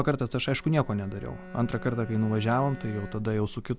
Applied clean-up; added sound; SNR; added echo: none; Bowed string instrument; 17 dB; none.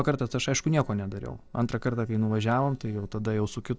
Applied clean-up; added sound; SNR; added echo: neural separator model SepFormer DNS4.